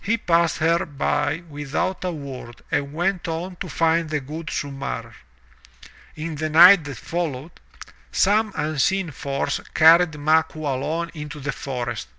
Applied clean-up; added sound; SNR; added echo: none; none; none; none.